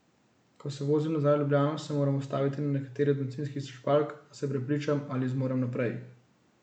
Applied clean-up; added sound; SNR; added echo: none; none; none; none.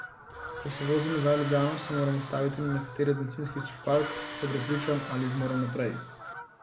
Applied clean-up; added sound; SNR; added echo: none; Tools + Fowl; 9 dB; none.